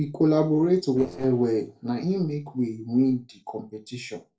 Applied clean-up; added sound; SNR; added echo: neural separator model SepFormer DNS4.